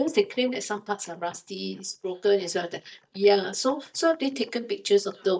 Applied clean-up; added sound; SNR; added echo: neural mask model DeepFilterNet 3.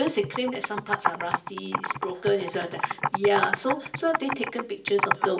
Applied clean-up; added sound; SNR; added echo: none; Computer keyboard; 3 dB; reverberation time 0.3 s.